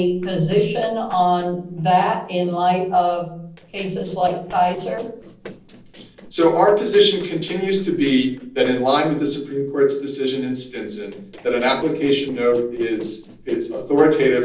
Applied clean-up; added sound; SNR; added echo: neural separator model SepFormer DNS4.